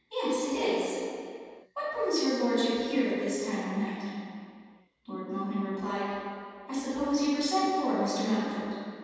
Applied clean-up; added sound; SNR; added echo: none; none; none; reverberation time 2.1 s.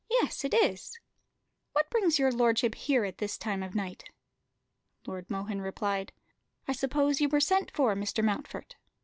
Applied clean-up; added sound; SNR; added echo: none; none; none; none.